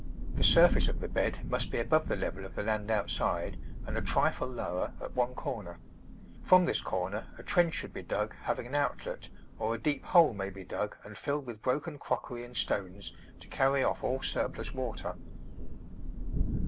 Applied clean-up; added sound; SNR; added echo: none; Thunder; 5 dB; none.